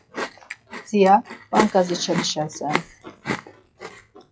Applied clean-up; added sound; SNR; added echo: classical method log-MMSE.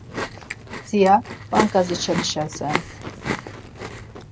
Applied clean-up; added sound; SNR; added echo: none; Chewing, mastication; 6 dB; none.